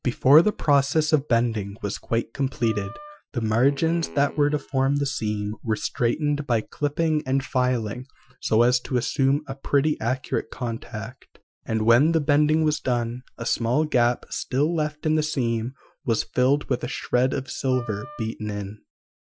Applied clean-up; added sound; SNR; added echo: classical method Wiener filter.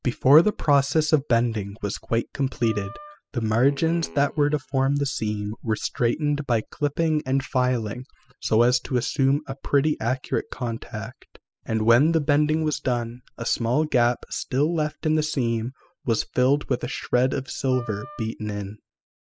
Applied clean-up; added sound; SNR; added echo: classical method spectral subtraction.